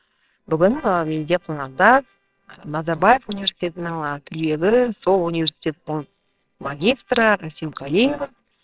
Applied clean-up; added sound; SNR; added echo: neural separator model SepFormer WHAMR!.